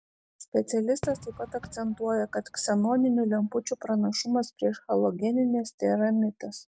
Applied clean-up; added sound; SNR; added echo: none; Fireworks; 20 dB; none.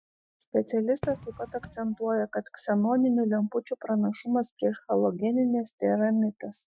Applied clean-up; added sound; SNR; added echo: classical method Wiener filter.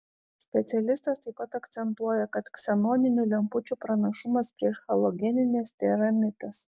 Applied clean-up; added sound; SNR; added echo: none; none; none; none.